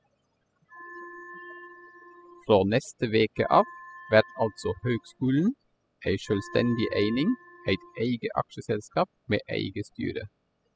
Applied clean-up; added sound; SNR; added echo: classical method spectral subtraction.